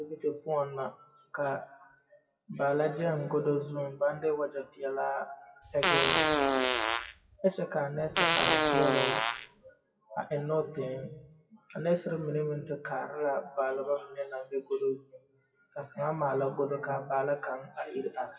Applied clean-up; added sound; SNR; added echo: classical method WPE with log-MMSE.